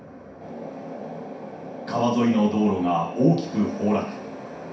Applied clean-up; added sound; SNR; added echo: none; none; none; reverberation time 0.6 s.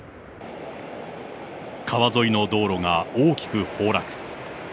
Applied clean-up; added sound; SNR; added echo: none; none; none; none.